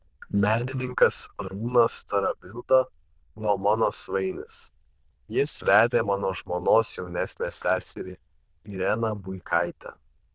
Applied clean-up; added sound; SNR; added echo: neural diffusion model UNIVERSE++.